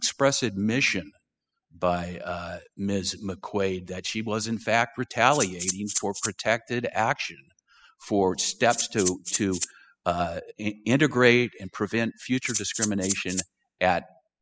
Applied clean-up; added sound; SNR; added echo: classical method spectral subtraction.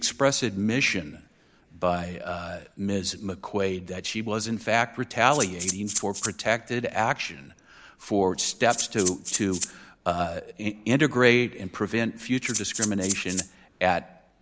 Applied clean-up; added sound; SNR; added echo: none; Rattle (instrument); 5 dB; none.